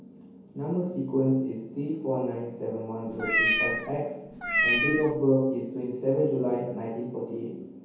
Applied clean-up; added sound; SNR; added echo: none; Meow; -2 dB; reverberation time 0.9 s.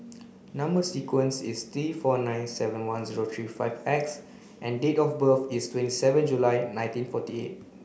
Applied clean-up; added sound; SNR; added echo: none; none; none; none.